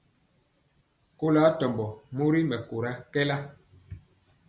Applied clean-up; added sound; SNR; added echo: none; none; none; none.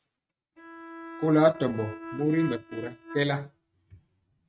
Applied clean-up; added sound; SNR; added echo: neural mask model RNNoise.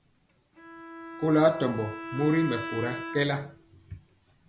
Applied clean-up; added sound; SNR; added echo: none; Bowed string instrument; 11 dB; none.